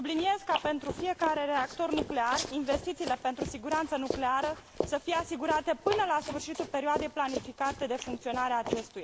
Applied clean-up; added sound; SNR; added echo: neural mask model Resemble Enhance denoiser.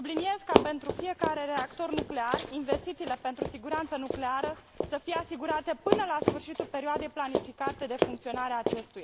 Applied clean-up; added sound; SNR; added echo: none; Run; 0 dB; none.